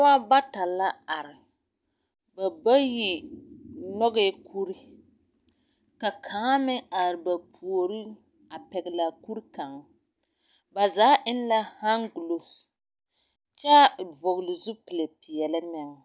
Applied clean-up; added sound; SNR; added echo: none; none; none; none.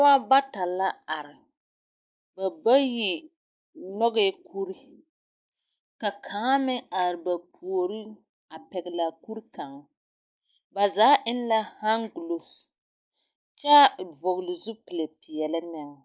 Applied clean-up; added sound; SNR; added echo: neural mask model Resemble Enhance denoiser.